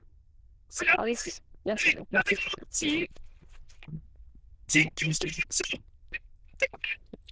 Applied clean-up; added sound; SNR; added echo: neural diffusion model UNIVERSE++.